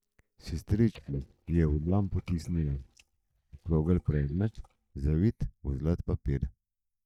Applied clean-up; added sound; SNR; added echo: neural mask model DeepFilterNet 3.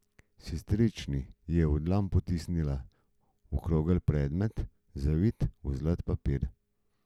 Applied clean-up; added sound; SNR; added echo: none; none; none; none.